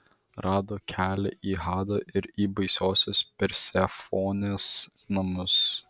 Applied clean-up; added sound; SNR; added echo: none; none; none; none.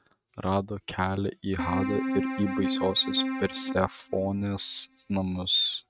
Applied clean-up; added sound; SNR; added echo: neural mask model RNNoise.